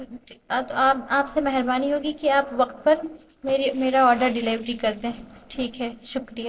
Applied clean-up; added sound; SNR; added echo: neural separator model SepFormer DNS4.